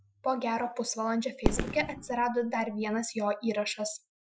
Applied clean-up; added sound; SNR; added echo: classical method Wiener filter.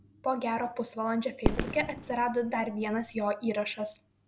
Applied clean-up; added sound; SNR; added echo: none; Fireworks; 3 dB; none.